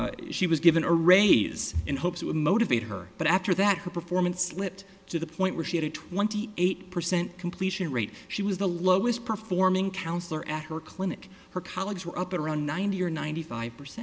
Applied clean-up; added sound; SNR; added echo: none; none; none; none.